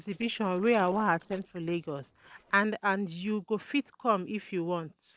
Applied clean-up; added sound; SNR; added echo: neural separator model SepFormer DNS4.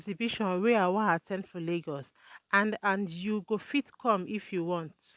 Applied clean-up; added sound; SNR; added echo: none; none; none; none.